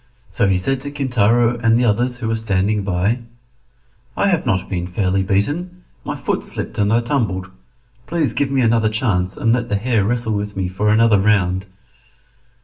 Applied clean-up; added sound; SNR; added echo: none; none; none; reverberation time 0.2 s.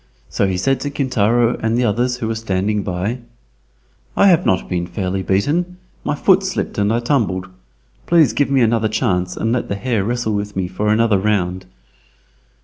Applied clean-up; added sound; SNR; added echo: none; none; none; none.